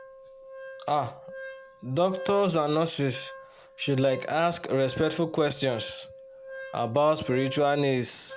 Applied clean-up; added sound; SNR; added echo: none; Wind instrument, woodwind instrument; 16 dB; none.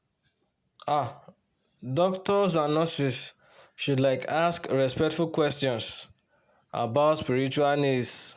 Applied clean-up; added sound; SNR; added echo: none; none; none; none.